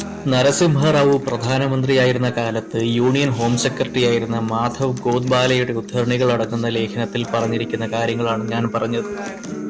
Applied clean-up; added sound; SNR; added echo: none; Acoustic guitar; 11 dB; none.